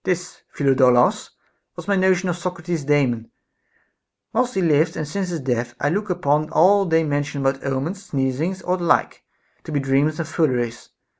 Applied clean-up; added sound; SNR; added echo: none; none; none; none.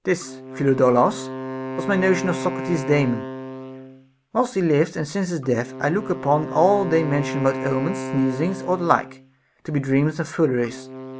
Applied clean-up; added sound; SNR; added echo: none; Wind instrument, woodwind instrument; 10 dB; none.